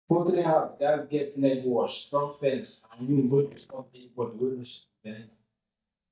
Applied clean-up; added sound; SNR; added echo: neural mask model DeepFilterNet 3.